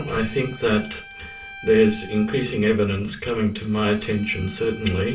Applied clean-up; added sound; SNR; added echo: none; Bowed string instrument; 19 dB; reverberation time 0.3 s.